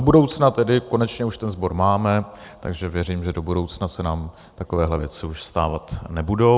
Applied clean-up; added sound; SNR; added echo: none; none; none; none.